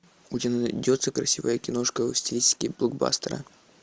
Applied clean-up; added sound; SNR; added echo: none; none; none; none.